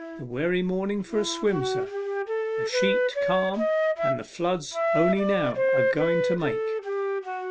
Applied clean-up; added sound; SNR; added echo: none; Wind instrument, woodwind instrument; -2 dB; none.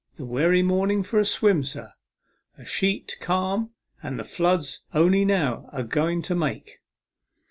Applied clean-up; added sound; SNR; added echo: none; none; none; none.